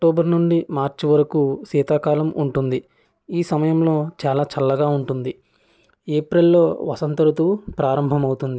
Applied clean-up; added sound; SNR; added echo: none; none; none; none.